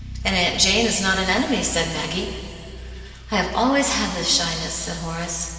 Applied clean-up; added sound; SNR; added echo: none; Bass guitar; 17 dB; reverberation time 2.7 s.